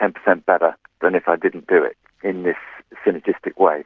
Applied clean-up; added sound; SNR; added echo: none; none; none; none.